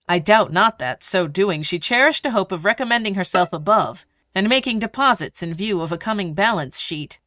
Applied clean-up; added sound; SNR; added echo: neural mask model RNNoise.